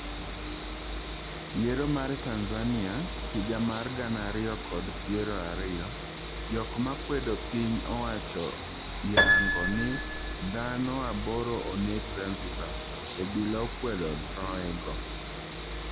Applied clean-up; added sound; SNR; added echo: none; Train + Piano; 0 dB; none.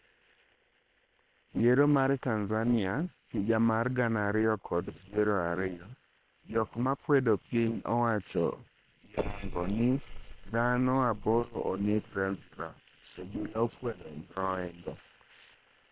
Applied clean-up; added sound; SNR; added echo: neural separator model SepFormer WHAM!.